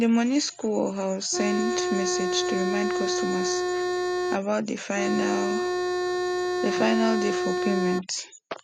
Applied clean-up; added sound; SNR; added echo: none; Organ; -2 dB; none.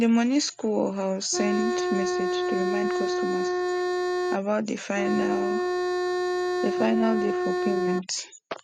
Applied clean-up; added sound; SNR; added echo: neural mask model RNNoise.